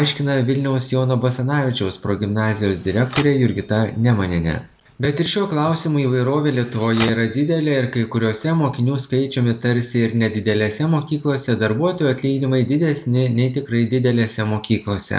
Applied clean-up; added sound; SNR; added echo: none; Typewriter; 18 dB; none.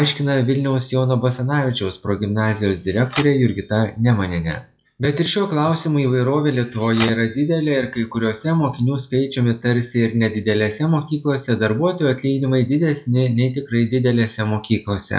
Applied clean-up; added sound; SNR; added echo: classical method log-MMSE.